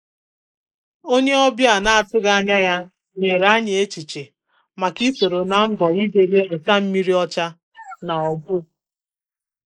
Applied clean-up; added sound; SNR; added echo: neural mask model Resemble Enhance denoiser.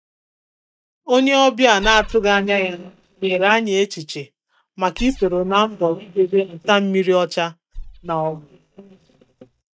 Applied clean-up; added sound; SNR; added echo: neural mask model DeepFilterNet 3.